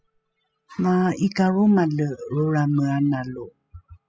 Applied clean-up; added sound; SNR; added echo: classical method spectral subtraction.